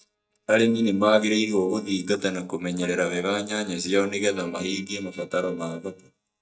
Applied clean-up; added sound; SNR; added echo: neural mask model DeepFilterNet 3.